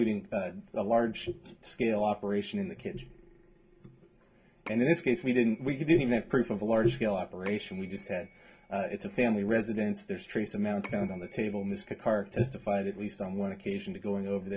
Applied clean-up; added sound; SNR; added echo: none; Bell / Telephone; 18 dB; reverberation time 0.2 s.